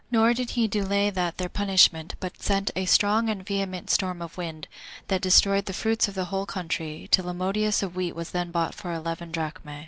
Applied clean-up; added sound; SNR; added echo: none; none; none; none.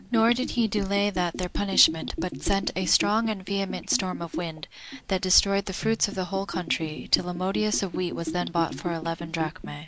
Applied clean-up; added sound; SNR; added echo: none; Bathtub (filling or washing) / Gurgling; 9 dB; none.